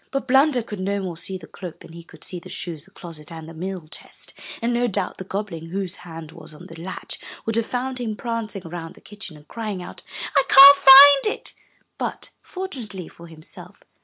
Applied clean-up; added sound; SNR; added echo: none; none; none; none.